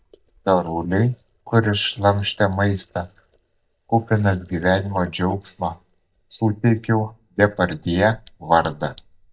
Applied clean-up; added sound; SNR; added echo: neural mask model DeepFilterNet 3.